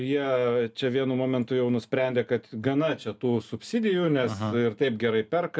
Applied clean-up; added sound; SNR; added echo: none; none; none; none.